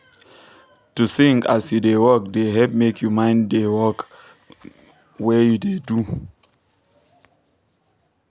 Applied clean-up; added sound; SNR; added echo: none; none; none; none.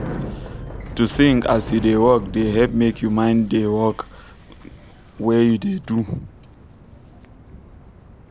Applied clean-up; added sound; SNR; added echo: none; Bicycle; 14 dB; none.